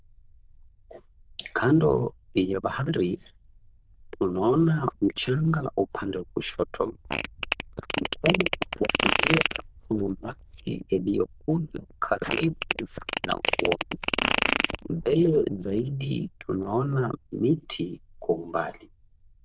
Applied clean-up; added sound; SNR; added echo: neural diffusion model UNIVERSE++.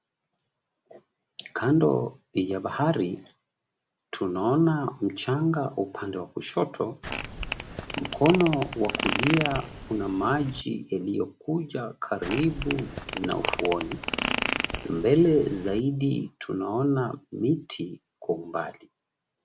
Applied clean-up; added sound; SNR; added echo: none; Fart; 5 dB; none.